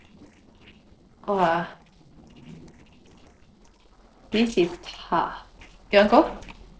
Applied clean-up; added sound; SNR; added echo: neural separator model SepFormer DNS4.